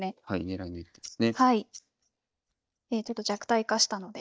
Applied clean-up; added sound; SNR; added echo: neural mask model DeepFilterNet 3.